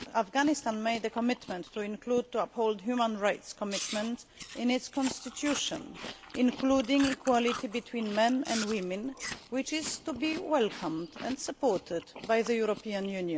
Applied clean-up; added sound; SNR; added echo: none; Chewing, mastication; 14 dB; none.